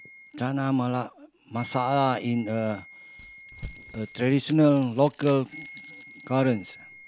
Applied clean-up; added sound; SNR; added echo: none; Crumpling, crinkling / Crushing + Wind instrument, woodwind instrument; 20 dB; none.